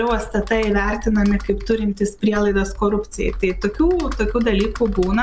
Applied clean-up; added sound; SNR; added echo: none; Computer keyboard; 8 dB; none.